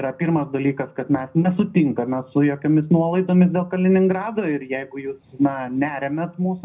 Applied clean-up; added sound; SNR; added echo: none; none; none; reverberation time 0.4 s.